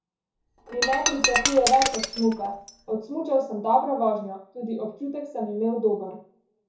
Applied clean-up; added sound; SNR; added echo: none; Shatter; 2 dB; reverberation time 0.6 s.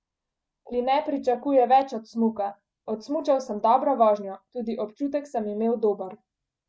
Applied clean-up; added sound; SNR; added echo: none; none; none; none.